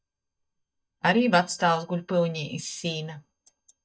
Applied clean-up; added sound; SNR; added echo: neural mask model DeepFilterNet 3.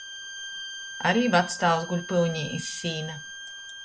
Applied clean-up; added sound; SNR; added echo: none; Bowed string instrument; 11 dB; none.